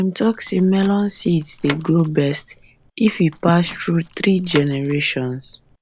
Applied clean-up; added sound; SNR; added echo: none; Door / Car; 18 dB; none.